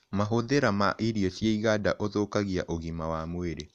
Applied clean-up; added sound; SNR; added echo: none; none; none; none.